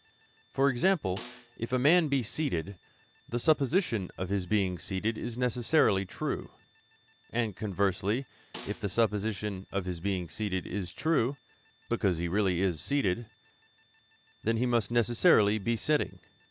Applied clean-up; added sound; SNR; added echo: none; Snare drum; 19 dB; none.